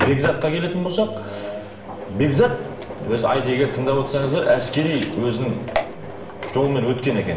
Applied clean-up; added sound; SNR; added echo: none; Engine; 9 dB; reverberation time 0.8 s.